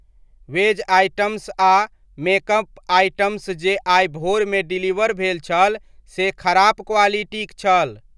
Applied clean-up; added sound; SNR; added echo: none; none; none; none.